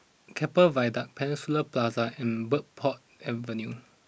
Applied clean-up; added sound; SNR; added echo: none; none; none; none.